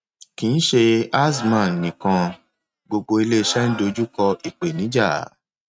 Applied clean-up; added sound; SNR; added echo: neural mask model RNNoise.